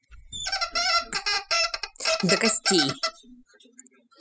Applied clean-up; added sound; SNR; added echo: classical method spectral subtraction.